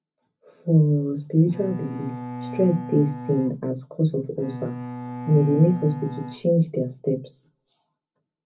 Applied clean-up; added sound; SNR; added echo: none; Bowed string instrument; 11 dB; reverberation time 0.4 s.